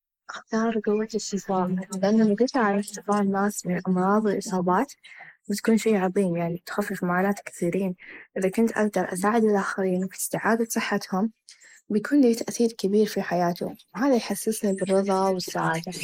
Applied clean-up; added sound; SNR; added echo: neural mask model Resemble Enhance denoiser.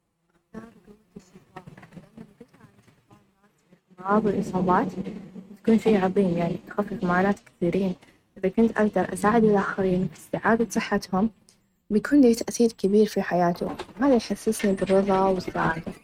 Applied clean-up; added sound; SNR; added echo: neural mask model RNNoise.